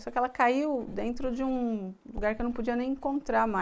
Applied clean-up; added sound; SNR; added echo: neural mask model Resemble Enhance denoiser.